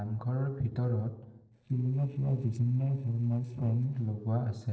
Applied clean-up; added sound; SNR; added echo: neural separator model SepFormer DNS4.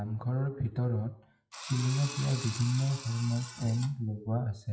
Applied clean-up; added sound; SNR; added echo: classical method WPE with log-MMSE.